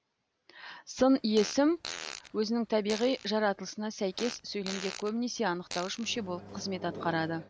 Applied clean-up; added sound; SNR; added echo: none; Microwave oven + Fart; 13 dB; none.